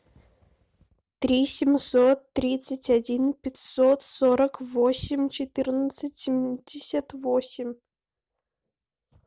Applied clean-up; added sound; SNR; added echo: none; none; none; none.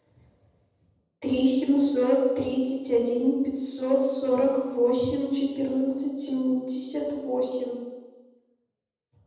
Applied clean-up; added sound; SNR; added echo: none; none; none; reverberation time 1.0 s.